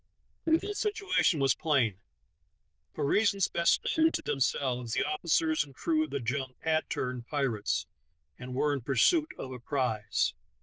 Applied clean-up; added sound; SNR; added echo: neural diffusion model UNIVERSE++.